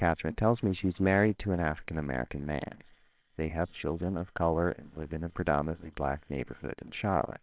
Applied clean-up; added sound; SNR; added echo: neural separator model SepFormer WHAMR!.